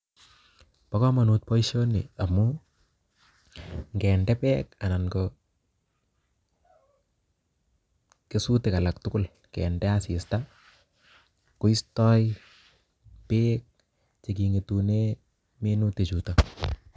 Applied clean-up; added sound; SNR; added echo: none; none; none; none.